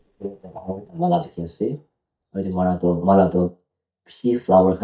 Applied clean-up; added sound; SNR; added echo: neural mask model DeepFilterNet 3.